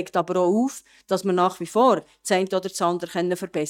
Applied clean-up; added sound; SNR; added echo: neural mask model DeepFilterNet 3.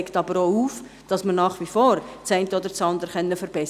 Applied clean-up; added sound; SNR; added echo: none; none; none; none.